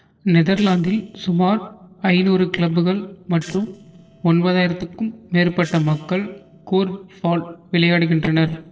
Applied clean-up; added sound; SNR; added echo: neural separator model SepFormer DNS4.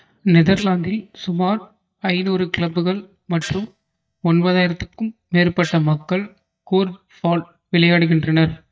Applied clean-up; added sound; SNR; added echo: neural mask model DeepFilterNet 3.